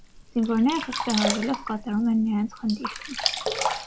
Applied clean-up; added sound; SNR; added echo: none; Sink (filling or washing); 5 dB; none.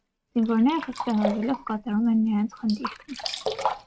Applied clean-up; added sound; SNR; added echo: neural mask model RNNoise.